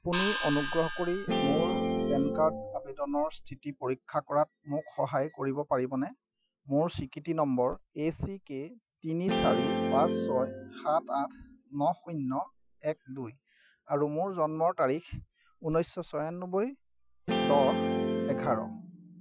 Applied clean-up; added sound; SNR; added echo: classical method Wiener filter.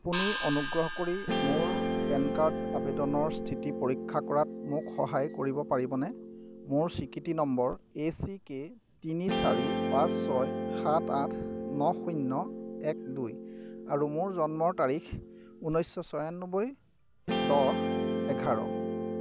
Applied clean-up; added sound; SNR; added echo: none; Gong + Guitar; 3 dB; none.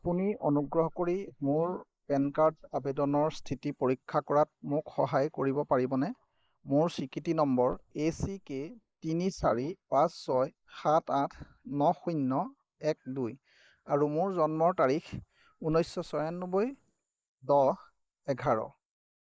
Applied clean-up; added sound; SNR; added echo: neural mask model Resemble Enhance denoiser.